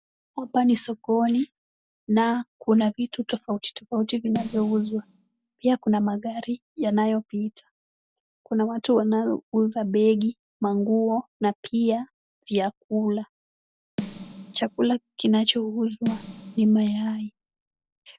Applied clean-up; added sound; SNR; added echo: none; Snare drum; 14 dB; none.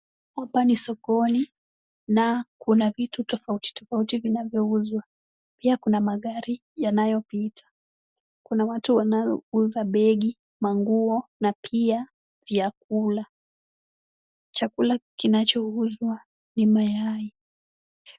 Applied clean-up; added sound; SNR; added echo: none; none; none; none.